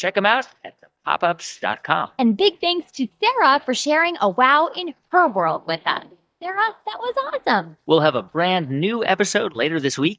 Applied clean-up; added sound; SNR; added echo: neural mask model DeepFilterNet 3.